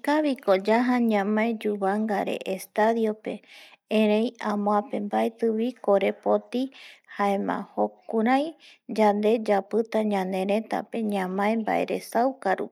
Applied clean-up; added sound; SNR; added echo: none; none; none; none.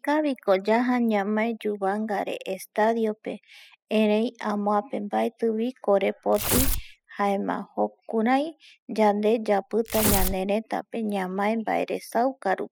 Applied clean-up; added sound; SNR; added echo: classical method spectral subtraction.